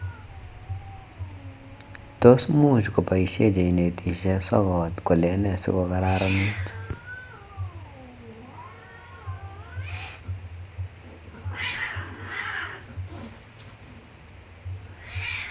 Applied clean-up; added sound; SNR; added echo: none; Hiss; 14 dB; none.